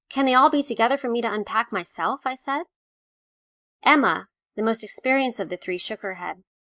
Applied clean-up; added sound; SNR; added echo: neural mask model Resemble Enhance denoiser.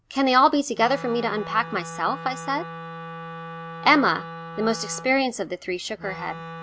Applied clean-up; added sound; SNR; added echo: none; Wind instrument, woodwind instrument; 13 dB; none.